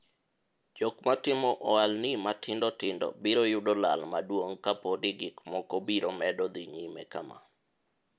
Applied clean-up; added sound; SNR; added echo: none; none; none; none.